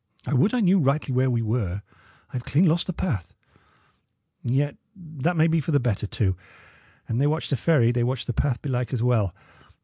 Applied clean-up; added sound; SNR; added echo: none; none; none; none.